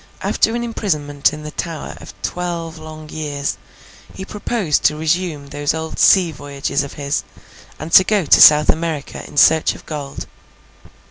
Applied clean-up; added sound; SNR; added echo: none; none; none; none.